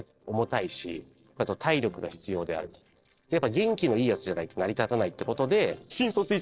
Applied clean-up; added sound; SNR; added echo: neural separator model SepFormer DNS4.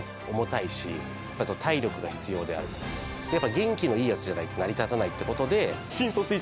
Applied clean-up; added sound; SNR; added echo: none; Wind instrument, woodwind instrument; 12 dB; none.